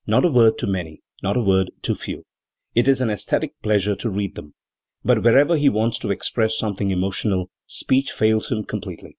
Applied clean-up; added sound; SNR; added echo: none; none; none; none.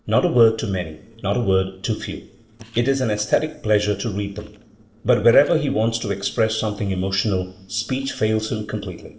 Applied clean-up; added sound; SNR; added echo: neural separator model SepFormer DNS4.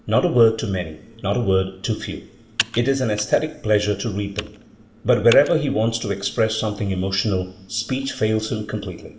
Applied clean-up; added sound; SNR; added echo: none; Computer keyboard; 17 dB; reverberation time 1.7 s.